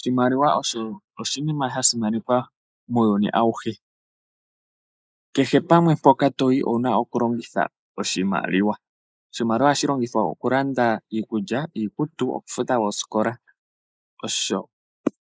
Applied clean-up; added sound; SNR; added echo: neural mask model Resemble Enhance denoiser.